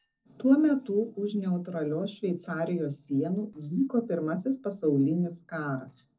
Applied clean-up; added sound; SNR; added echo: neural separator model SepFormer DNS4.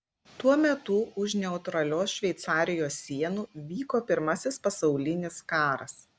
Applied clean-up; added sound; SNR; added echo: none; none; none; none.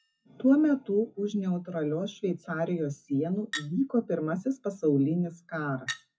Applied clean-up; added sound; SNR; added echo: classical method WPE with log-MMSE.